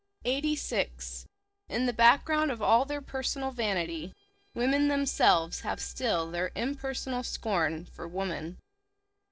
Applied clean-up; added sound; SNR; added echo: neural separator model SepFormer DNS4.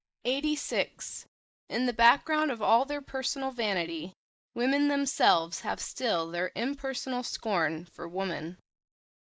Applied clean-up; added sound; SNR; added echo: neural mask model Resemble Enhance denoiser.